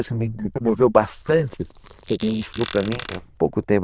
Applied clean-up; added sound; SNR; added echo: neural diffusion model UNIVERSE++.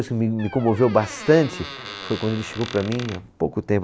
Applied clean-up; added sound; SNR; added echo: none; Squeak; 14 dB; none.